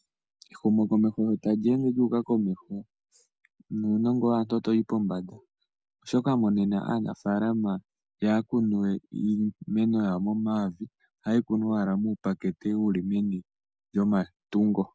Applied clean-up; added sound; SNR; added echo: none; none; none; none.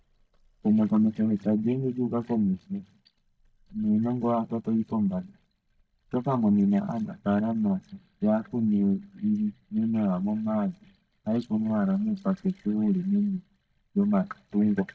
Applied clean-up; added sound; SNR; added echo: neural mask model DeepFilterNet 3.